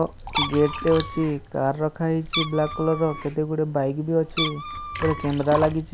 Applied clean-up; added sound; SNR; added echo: none; Liquid + Meow; 7 dB; none.